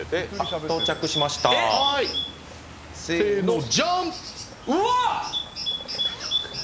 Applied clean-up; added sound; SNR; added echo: none; Bird; 6 dB; none.